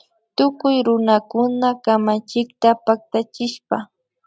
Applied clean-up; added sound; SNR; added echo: none; none; none; none.